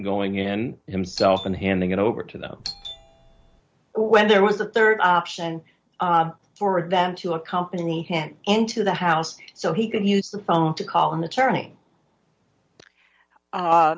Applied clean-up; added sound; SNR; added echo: none; Doorbell; 16 dB; none.